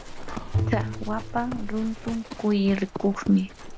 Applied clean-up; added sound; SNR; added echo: none; Livestock, farm animals, working animals + Bowed string instrument; 5 dB; none.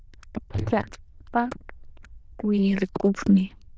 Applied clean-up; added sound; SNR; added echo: neural diffusion model UNIVERSE++.